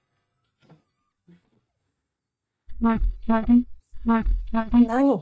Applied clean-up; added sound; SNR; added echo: neural mask model DeepFilterNet 3.